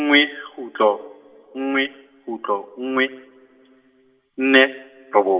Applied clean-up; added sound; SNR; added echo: none; none; none; reverberation time 2.8 s.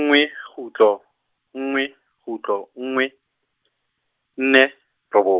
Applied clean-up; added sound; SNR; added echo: none; none; none; none.